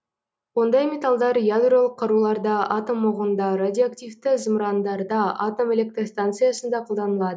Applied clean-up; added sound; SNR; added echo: none; none; none; none.